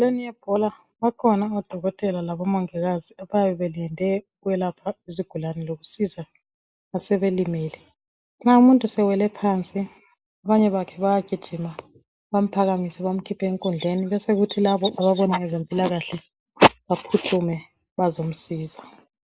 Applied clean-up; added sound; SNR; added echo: neural mask model Resemble Enhance denoiser.